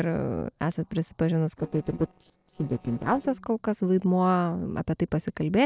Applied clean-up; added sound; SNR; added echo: neural separator model SepFormer DNS4.